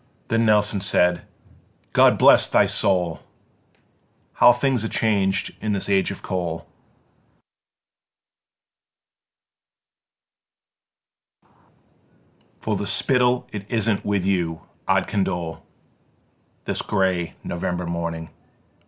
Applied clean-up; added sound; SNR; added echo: none; none; none; none.